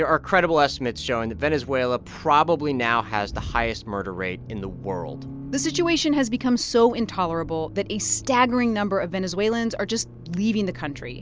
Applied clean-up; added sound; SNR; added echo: none; Accelerating, revving, vroom; 15 dB; none.